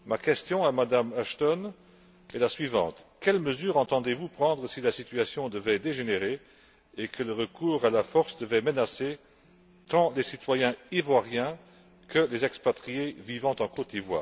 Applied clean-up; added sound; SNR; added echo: none; Coin (dropping); 20 dB; none.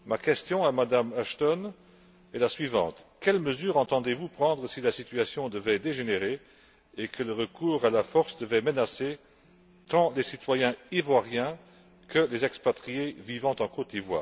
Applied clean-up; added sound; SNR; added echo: none; none; none; none.